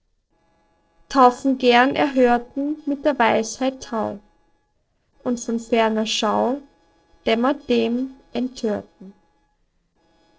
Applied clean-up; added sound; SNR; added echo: neural separator model SepFormer DNS4.